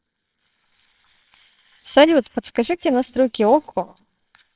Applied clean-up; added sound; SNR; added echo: neural separator model SepFormer WHAMR!.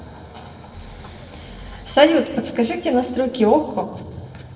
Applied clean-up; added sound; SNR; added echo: neural separator model SepFormer DNS4.